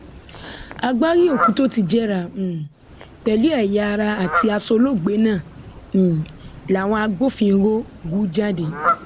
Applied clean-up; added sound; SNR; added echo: none; Fowl; 10 dB; none.